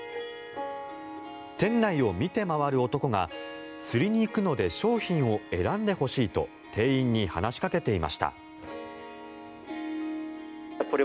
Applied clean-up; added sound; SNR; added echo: none; Harp; 12 dB; none.